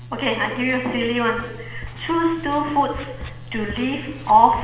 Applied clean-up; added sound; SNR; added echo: none; Writing; 14 dB; reverberation time 1.1 s.